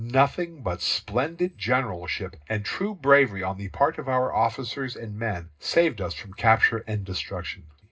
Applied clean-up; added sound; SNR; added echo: none; none; none; reverberation time 0.2 s.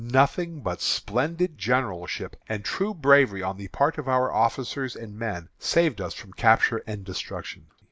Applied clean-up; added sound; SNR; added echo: none; none; none; none.